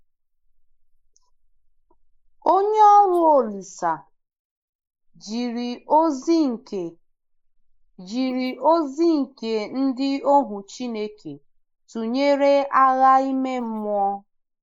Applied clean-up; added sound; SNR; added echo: neural mask model Resemble Enhance denoiser.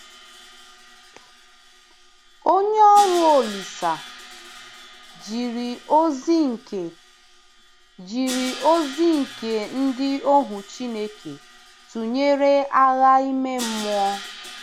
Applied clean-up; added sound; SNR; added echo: none; Crash cymbal; 17 dB; none.